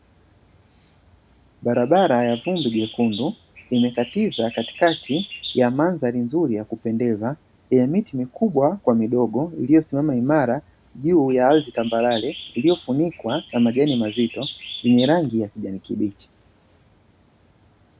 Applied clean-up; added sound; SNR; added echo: none; Bird; 18 dB; none.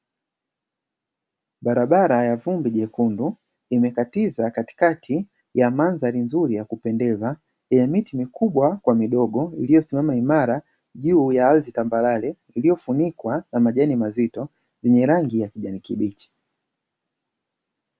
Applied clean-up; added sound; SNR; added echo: none; none; none; none.